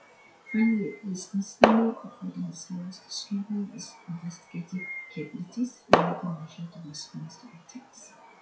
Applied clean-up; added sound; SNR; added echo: classical method WPE with log-MMSE.